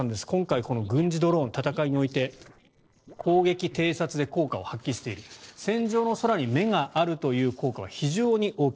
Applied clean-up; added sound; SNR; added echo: neural separator model SepFormer DNS4.